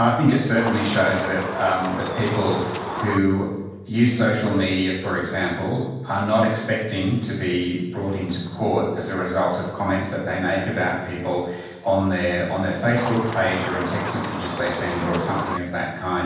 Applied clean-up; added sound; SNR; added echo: none; Chicken, rooster; 7 dB; reverberation time 1.2 s.